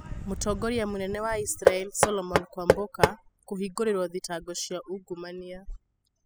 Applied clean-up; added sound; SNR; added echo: classical method spectral subtraction.